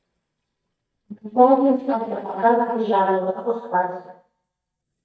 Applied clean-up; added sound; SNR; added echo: neural mask model DeepFilterNet 3.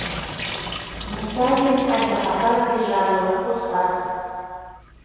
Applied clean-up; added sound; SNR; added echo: none; Drip / Sink (filling or washing); 9 dB; reverberation time 2.2 s.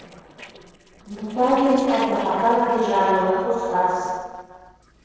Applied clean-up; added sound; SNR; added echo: neural separator model SepFormer DNS4.